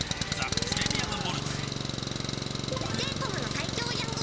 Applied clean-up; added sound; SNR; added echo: none; Engine; -4 dB; none.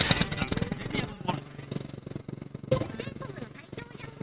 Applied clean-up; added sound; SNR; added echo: neural mask model RNNoise.